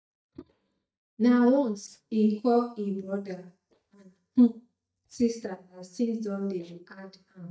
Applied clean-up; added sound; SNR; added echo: neural mask model DeepFilterNet 3.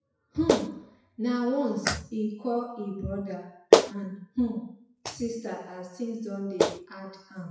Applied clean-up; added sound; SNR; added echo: classical method WPE with log-MMSE.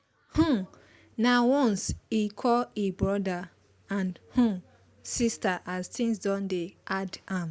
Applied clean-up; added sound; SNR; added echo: none; none; none; none.